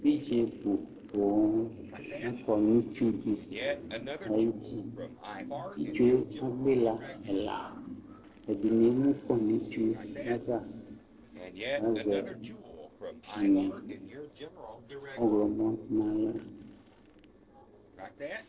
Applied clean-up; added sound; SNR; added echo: neural separator model SepFormer DNS4.